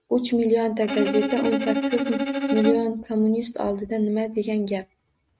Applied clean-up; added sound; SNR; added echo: neural mask model RNNoise.